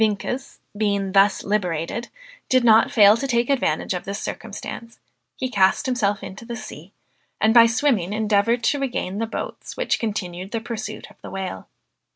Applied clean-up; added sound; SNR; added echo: none; none; none; none.